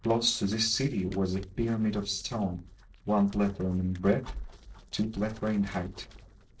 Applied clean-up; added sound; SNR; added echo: neural separator model SepFormer DNS4.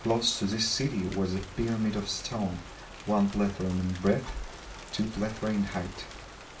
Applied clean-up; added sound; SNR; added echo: none; Rain; 15 dB; reverberation time 0.3 s.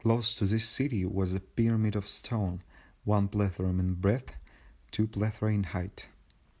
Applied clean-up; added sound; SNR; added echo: none; none; none; none.